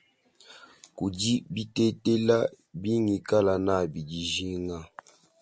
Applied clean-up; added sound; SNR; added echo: none; none; none; none.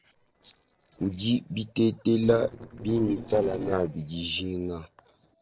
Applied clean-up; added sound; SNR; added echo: neural separator model SepFormer DNS4.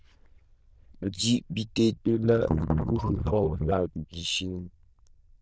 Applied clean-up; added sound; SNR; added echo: neural diffusion model UNIVERSE++.